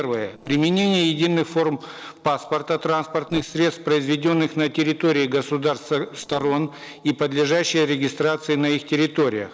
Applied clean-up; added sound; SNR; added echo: neural separator model SepFormer DNS4.